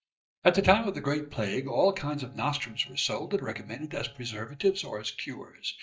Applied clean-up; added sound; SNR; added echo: neural mask model DeepFilterNet 3.